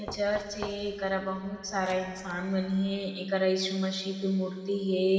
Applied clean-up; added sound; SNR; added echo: none; Knock; 17 dB; reverberation time 2.6 s.